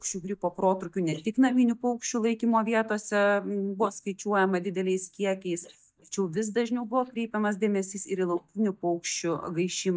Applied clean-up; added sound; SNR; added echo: neural mask model DeepFilterNet 3.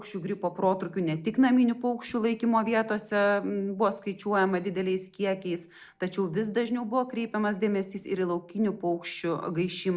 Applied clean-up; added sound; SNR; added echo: none; none; none; none.